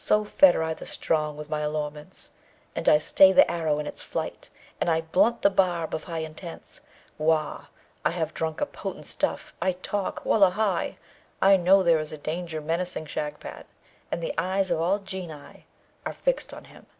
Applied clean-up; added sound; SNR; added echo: none; none; none; none.